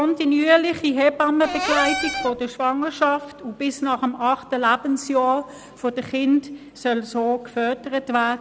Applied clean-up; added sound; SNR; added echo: none; Cupboard open or close / Door; 5 dB; none.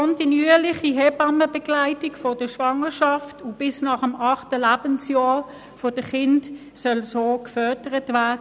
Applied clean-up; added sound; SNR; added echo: none; none; none; none.